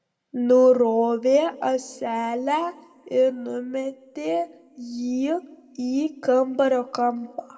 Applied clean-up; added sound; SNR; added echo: none; none; none; reverberation time 2.1 s.